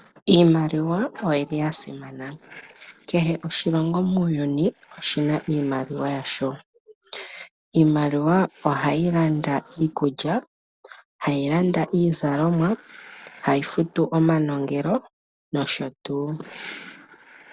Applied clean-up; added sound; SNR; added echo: neural separator model SepFormer DNS4.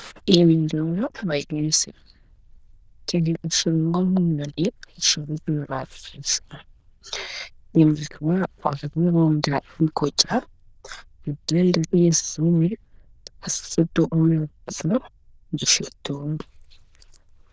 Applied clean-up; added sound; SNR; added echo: neural diffusion model UNIVERSE++.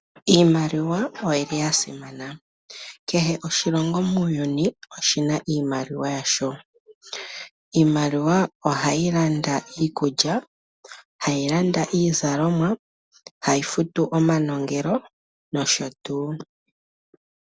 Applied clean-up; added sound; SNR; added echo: none; none; none; none.